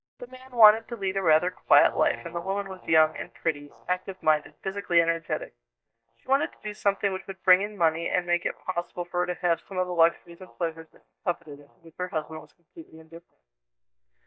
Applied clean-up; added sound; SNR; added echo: neural mask model DeepFilterNet 3.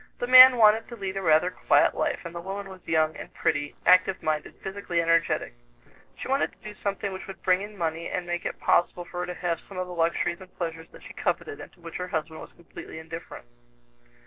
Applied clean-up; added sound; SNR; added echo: neural separator model SepFormer DNS4.